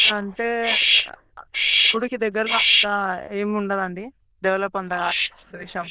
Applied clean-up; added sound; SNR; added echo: neural diffusion model UNIVERSE++.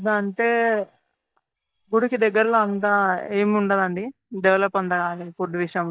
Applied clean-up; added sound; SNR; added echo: neural mask model DeepFilterNet 3.